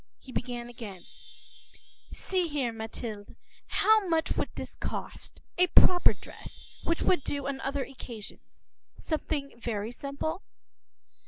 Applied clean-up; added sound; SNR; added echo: none; Chime; 13 dB; none.